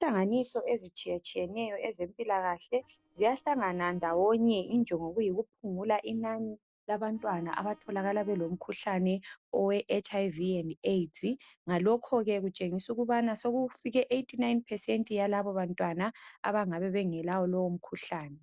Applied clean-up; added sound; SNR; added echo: neural separator model SepFormer DNS4.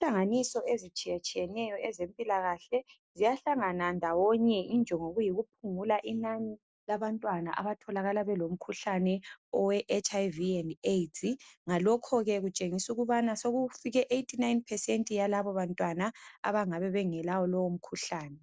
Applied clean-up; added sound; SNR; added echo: none; none; none; none.